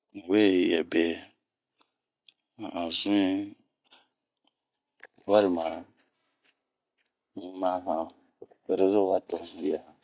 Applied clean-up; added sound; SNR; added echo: none; none; none; none.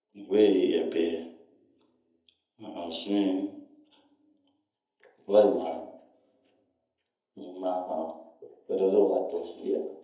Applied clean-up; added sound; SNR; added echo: none; none; none; reverberation time 0.7 s.